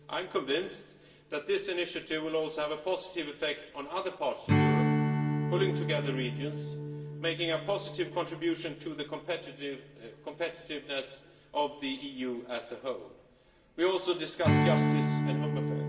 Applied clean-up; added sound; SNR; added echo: none; Strum; -1 dB; reverberation time 0.8 s.